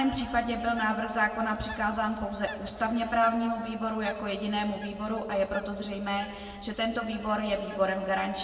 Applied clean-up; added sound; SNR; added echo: none; Bird; 19 dB; reverberation time 1.8 s.